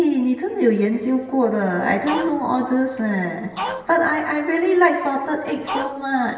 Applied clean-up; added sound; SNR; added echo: none; Dog; 7 dB; reverberation time 1.3 s.